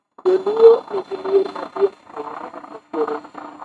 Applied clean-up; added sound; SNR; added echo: neural mask model RNNoise.